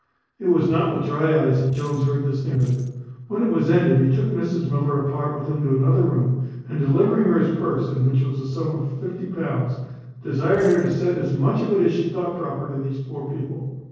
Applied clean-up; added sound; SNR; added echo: neural separator model SepFormer DNS4.